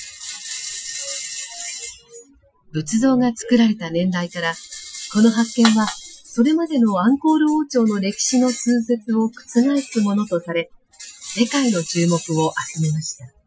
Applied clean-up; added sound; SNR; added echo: classical method Wiener filter.